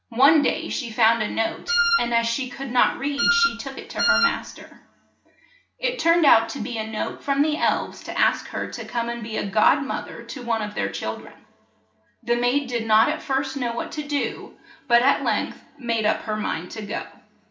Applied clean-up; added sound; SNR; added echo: none; Wind instrument, woodwind instrument; -1 dB; reverberation time 1.0 s.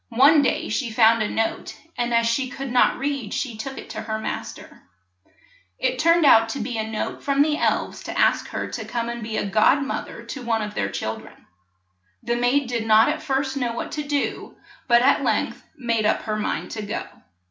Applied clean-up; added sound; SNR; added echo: none; none; none; none.